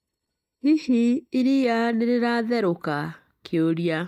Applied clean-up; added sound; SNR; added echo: neural mask model DeepFilterNet 3.